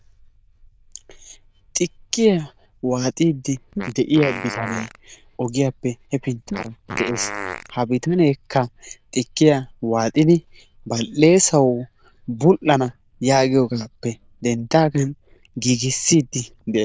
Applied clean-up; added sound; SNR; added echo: neural diffusion model UNIVERSE++.